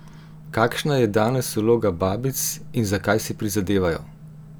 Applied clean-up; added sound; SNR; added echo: none; none; none; none.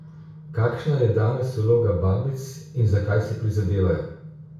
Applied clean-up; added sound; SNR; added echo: none; none; none; reverberation time 0.6 s.